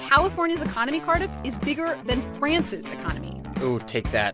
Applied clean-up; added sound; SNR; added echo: none; Electric guitar / Strum; 15 dB; none.